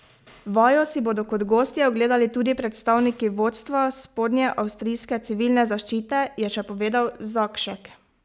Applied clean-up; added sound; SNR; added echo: none; none; none; none.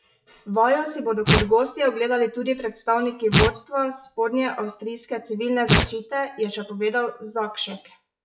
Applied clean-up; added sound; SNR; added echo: classical method WPE with log-MMSE.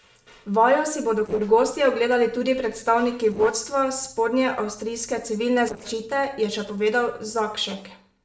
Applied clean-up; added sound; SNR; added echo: neural separator model SepFormer DNS4.